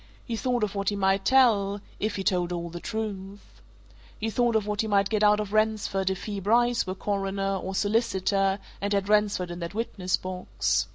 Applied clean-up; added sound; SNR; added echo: none; none; none; none.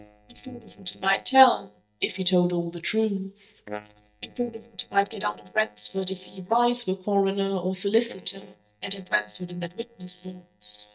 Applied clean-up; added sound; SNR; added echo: neural mask model DeepFilterNet 3.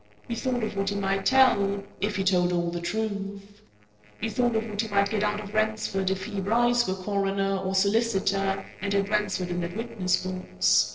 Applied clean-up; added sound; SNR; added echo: neural separator model SepFormer DNS4.